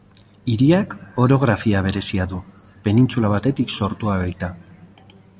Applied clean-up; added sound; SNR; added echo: none; none; none; none.